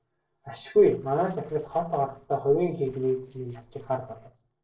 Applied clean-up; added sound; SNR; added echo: neural separator model SepFormer DNS4.